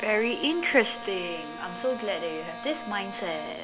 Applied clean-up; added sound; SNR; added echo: none; Bowed string instrument; 11 dB; none.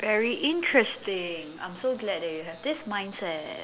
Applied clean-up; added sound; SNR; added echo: none; none; none; none.